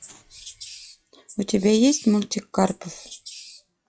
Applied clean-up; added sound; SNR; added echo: classical method log-MMSE.